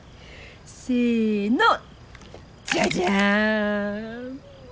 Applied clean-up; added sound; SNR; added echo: none; none; none; none.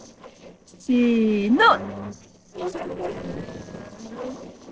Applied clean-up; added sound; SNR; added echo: neural separator model SepFormer DNS4.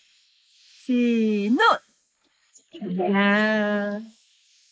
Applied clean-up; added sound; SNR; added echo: neural mask model Resemble Enhance denoiser.